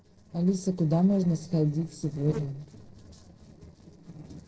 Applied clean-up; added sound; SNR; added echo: neural separator model SepFormer DNS4.